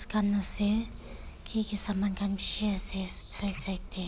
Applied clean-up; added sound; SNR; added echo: none; none; none; none.